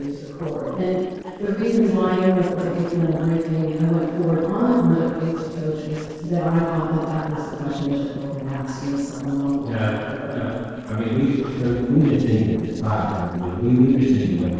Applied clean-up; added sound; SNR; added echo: neural separator model SepFormer DNS4.